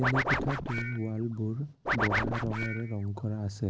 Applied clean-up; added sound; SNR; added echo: none; Scratching (performance technique); 1 dB; none.